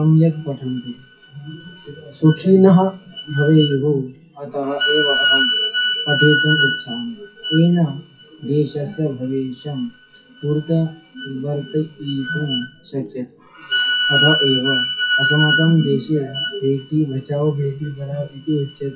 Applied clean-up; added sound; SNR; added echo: classical method WPE with log-MMSE.